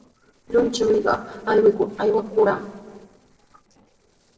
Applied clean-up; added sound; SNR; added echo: neural separator model SepFormer DNS4.